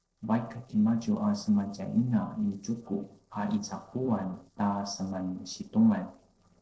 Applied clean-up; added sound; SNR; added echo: neural separator model SepFormer DNS4.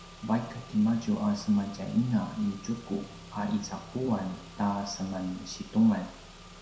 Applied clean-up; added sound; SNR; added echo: none; Engine / Car; 17 dB; reverberation time 0.6 s.